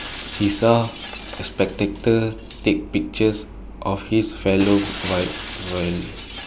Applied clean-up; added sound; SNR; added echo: none; Shatter; 14 dB; none.